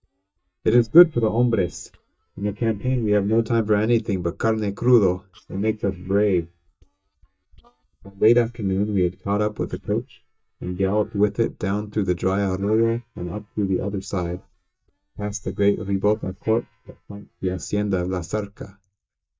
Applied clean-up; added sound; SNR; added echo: neural mask model DeepFilterNet 3.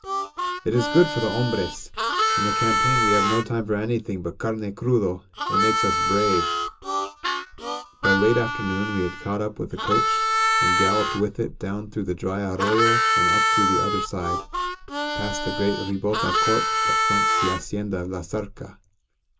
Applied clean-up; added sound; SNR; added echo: none; Harmonica; -1 dB; reverberation time 0.2 s.